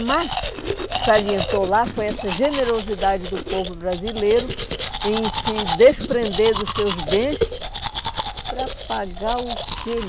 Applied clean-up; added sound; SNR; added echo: none; Domestic sounds, home sounds; 5 dB; none.